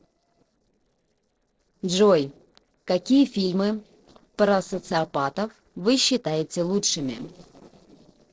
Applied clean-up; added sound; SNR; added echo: neural separator model SepFormer DNS4.